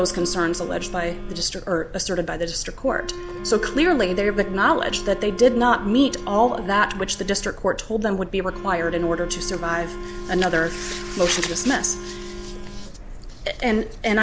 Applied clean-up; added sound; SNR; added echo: none; Telephone + Wind instrument, woodwind instrument; 13 dB; none.